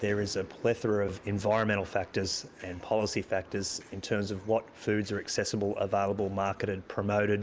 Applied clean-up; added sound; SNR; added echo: none; none; none; none.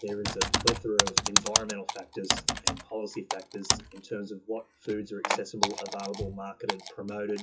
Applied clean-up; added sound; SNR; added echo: classical method WPE with log-MMSE.